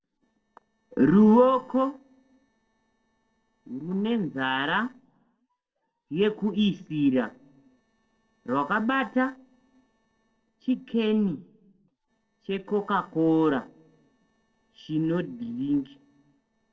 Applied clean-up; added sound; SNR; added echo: neural separator model SepFormer DNS4.